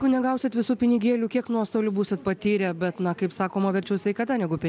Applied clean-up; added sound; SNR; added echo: none; none; none; none.